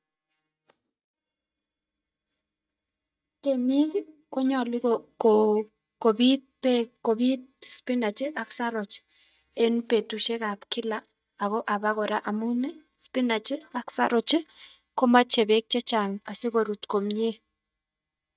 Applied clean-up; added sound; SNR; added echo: neural mask model DeepFilterNet 3.